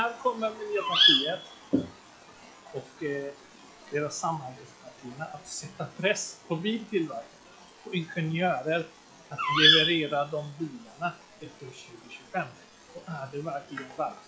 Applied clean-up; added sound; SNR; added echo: classical method log-MMSE.